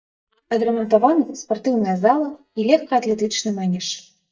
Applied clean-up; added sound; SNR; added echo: neural mask model DeepFilterNet 3.